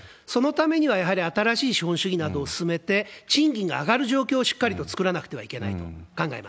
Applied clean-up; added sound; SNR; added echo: none; none; none; none.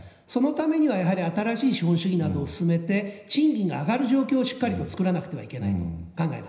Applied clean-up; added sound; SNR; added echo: none; none; none; reverberation time 0.9 s.